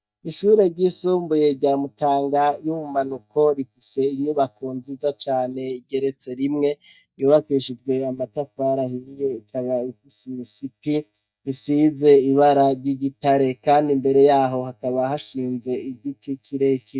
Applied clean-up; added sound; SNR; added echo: neural mask model DeepFilterNet 3.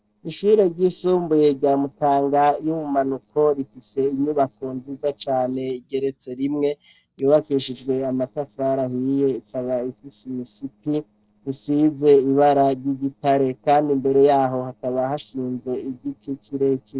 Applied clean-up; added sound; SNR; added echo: neural separator model SepFormer DNS4.